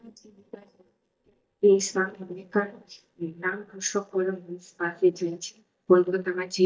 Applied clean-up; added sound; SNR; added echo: neural mask model DeepFilterNet 3.